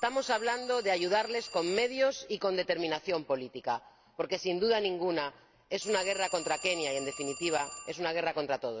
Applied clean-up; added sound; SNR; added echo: none; Telephone; 15 dB; none.